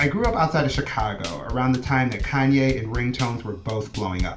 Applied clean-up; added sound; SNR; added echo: none; Drum kit; 11 dB; reverberation time 0.3 s.